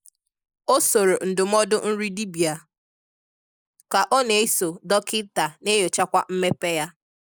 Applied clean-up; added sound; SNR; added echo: neural mask model Resemble Enhance denoiser.